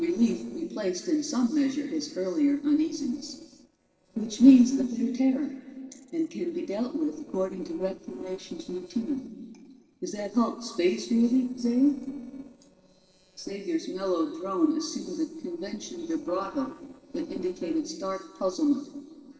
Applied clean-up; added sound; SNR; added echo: neural separator model SepFormer DNS4.